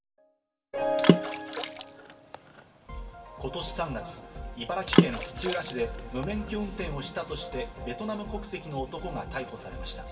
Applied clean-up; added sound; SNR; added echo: none; Water / Splash, splatter; -4 dB; reverberation time 2.6 s.